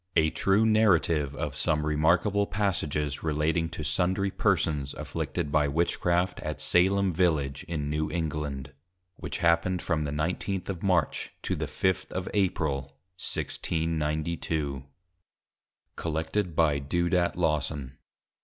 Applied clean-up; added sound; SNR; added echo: none; none; none; none.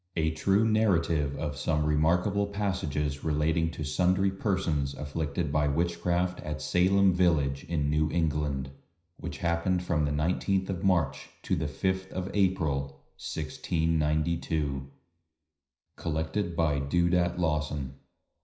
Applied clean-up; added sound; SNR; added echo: none; none; none; reverberation time 0.5 s.